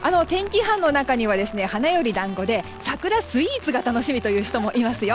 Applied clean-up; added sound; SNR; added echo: none; Rain + Cat; 18 dB; none.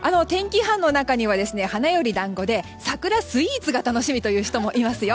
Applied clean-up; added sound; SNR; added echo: none; none; none; none.